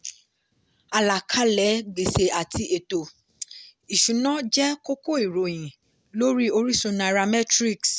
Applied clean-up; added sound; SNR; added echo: none; none; none; none.